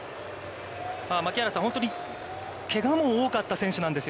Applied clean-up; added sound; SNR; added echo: none; none; none; none.